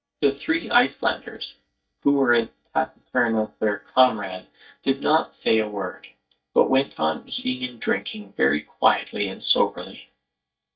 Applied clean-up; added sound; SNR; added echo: neural mask model DeepFilterNet 3.